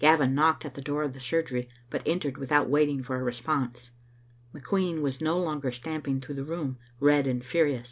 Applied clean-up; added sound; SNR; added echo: none; none; none; none.